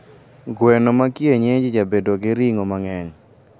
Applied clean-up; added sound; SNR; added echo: none; none; none; none.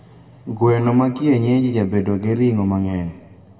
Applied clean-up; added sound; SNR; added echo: none; none; none; reverberation time 1.2 s.